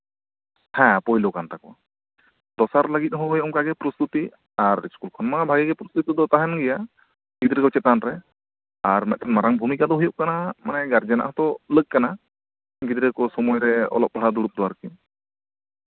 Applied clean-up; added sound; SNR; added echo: none; none; none; none.